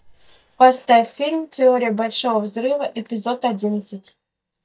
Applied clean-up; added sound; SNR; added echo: neural mask model DeepFilterNet 3.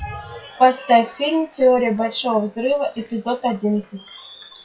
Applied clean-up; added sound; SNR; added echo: classical method WPE with log-MMSE.